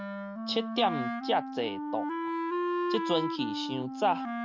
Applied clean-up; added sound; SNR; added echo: none; Wind instrument, woodwind instrument; 1 dB; none.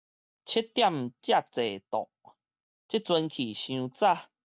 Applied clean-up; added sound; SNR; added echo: none; none; none; none.